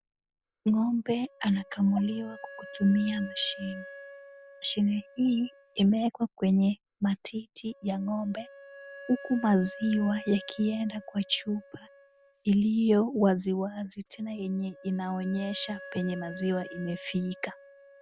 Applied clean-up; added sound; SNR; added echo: none; Wind instrument, woodwind instrument; 18 dB; none.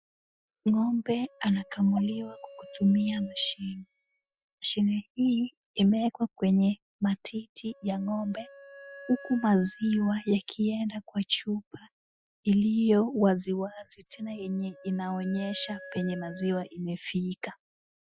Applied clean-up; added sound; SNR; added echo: classical method Wiener filter.